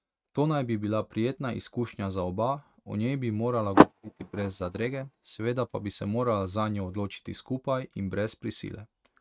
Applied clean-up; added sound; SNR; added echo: neural mask model RNNoise.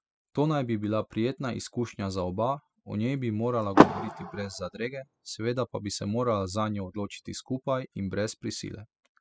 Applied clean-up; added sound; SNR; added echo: classical method spectral subtraction.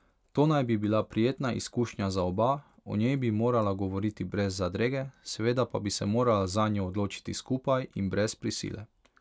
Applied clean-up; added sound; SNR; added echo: none; none; none; none.